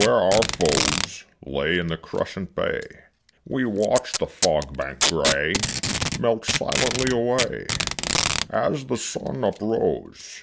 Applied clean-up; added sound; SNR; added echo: none; Packing tape, duct tape; 4 dB; none.